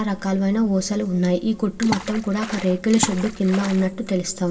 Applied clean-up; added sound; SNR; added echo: none; Water / Splash, splatter; 10 dB; reverberation time 2.2 s.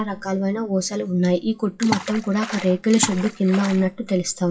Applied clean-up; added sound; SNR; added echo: classical method WPE with log-MMSE.